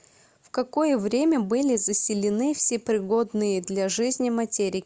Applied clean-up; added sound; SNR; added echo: none; none; none; none.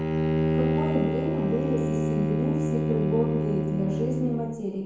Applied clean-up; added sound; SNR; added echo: none; Bowed string instrument; -4 dB; reverberation time 0.9 s.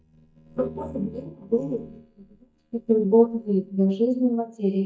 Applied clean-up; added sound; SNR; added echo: neural mask model DeepFilterNet 3.